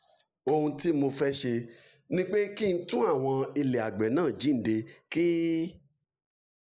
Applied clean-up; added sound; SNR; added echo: neural mask model Resemble Enhance denoiser.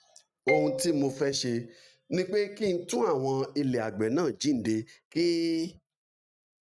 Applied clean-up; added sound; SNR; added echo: neural mask model RNNoise.